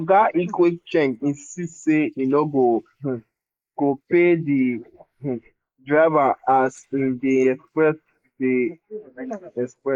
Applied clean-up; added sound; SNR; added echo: neural mask model Resemble Enhance denoiser.